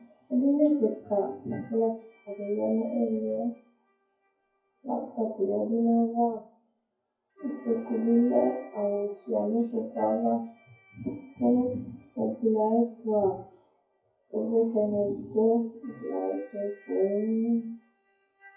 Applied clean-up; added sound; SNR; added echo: classical method WPE with log-MMSE.